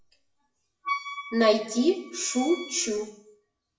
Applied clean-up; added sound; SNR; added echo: classical method WPE with log-MMSE.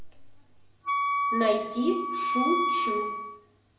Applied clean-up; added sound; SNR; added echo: none; Wind instrument, woodwind instrument; -2 dB; reverberation time 0.7 s.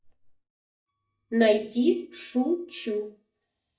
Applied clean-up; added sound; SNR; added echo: neural mask model DeepFilterNet 3.